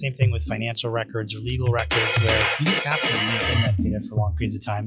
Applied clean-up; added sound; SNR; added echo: classical method log-MMSE.